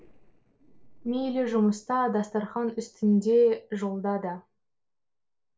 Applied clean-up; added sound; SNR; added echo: neural separator model SepFormer DNS4.